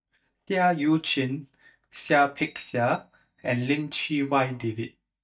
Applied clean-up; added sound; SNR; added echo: neural mask model DeepFilterNet 3.